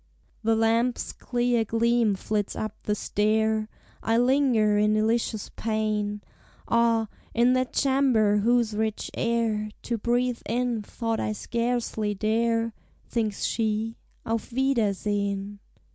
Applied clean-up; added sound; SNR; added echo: none; none; none; none.